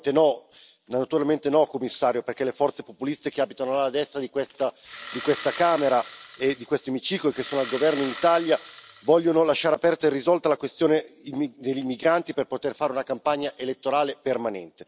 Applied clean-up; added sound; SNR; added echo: none; Engine starting; 15 dB; none.